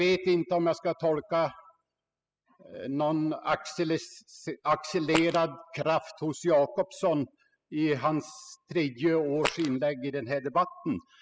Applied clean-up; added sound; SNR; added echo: classical method spectral subtraction.